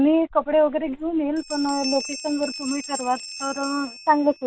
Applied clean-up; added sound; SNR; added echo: none; Bell; 13 dB; none.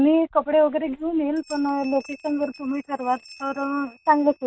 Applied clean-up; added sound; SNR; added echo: neural mask model RNNoise.